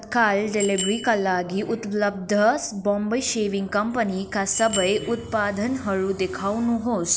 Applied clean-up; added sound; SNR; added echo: none; Bicycle bell; 14 dB; none.